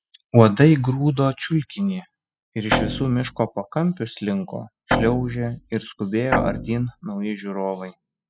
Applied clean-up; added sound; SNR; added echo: classical method spectral subtraction.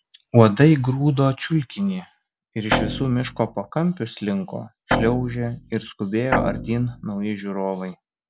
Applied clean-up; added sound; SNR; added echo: none; Guitar; 4 dB; none.